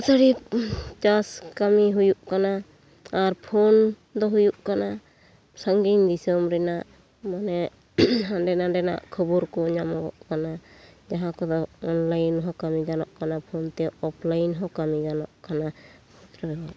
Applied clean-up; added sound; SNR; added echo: none; none; none; none.